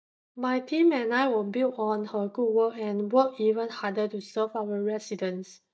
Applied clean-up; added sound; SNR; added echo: neural mask model DeepFilterNet 3.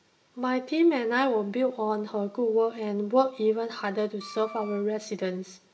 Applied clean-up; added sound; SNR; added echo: none; Wind instrument, woodwind instrument; 20 dB; reverberation time 0.5 s.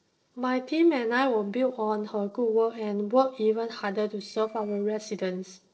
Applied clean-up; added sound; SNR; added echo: neural separator model SepFormer DNS4.